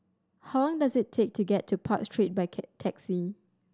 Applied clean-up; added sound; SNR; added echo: none; none; none; none.